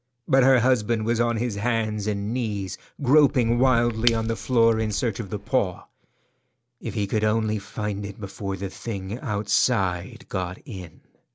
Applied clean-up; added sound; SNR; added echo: none; Shatter / Crushing; 8 dB; none.